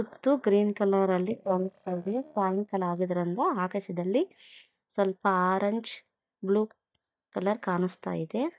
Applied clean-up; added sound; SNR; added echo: neural mask model DeepFilterNet 3.